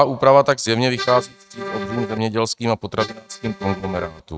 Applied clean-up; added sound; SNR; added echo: neural mask model RNNoise.